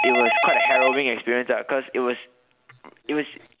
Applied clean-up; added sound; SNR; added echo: none; Telephone; 1 dB; none.